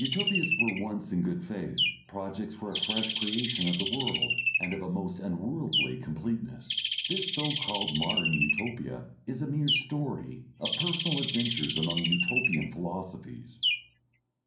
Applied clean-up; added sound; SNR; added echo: none; Bird; 0 dB; reverberation time 0.6 s.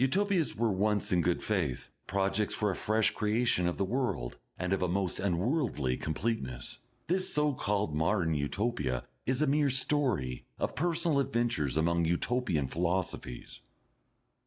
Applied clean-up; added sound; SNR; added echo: none; none; none; none.